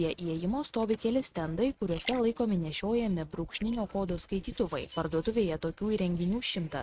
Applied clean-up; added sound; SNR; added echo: neural mask model RNNoise.